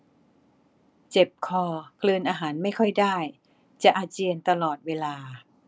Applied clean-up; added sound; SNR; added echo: none; none; none; none.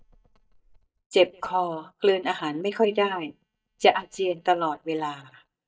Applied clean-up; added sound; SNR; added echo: neural mask model DeepFilterNet 3.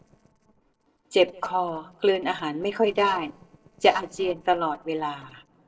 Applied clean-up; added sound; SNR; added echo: neural separator model SepFormer DNS4.